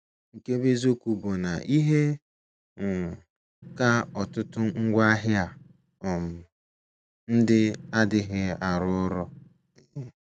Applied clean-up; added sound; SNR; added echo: neural mask model RNNoise.